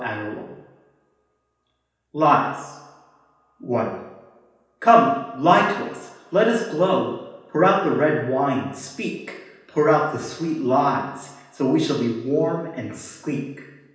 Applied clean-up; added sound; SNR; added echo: none; none; none; reverberation time 0.9 s.